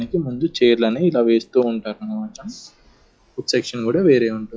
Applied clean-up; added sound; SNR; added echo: classical method log-MMSE.